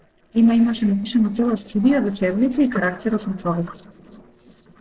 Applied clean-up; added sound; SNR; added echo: neural separator model SepFormer DNS4.